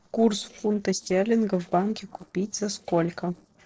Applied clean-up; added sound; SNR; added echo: neural separator model SepFormer DNS4.